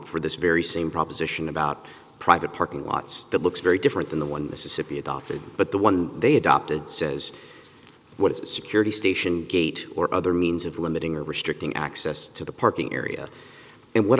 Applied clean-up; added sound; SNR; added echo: none; none; none; none.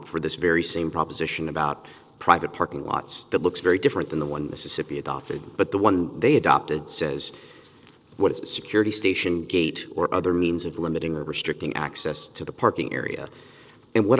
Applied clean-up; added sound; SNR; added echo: neural separator model SepFormer DNS4.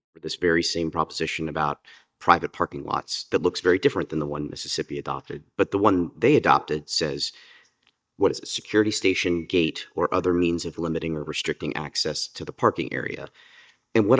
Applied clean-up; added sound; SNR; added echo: neural mask model DeepFilterNet 3.